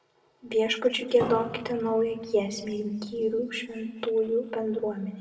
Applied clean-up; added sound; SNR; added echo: none; Piano; 12 dB; reverberation time 1.2 s.